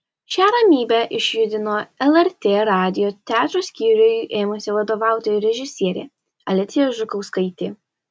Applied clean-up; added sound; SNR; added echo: none; none; none; none.